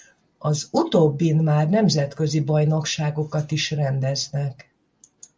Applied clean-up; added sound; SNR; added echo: none; none; none; none.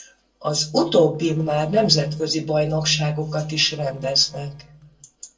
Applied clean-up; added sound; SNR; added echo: neural separator model SepFormer DNS4.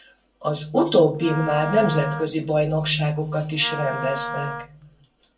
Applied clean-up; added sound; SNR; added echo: none; Wind instrument, woodwind instrument; 10 dB; reverberation time 0.2 s.